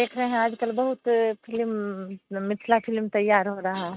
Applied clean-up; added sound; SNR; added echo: neural mask model RNNoise.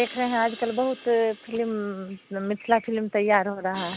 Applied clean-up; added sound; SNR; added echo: none; Crash cymbal; 20 dB; none.